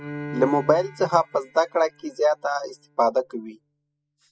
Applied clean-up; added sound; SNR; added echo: classical method spectral subtraction.